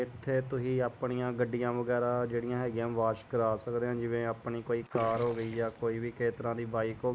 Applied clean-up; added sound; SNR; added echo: neural mask model Resemble Enhance denoiser.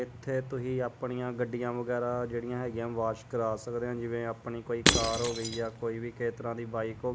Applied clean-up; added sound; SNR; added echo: none; Shatter / Crushing; -2 dB; none.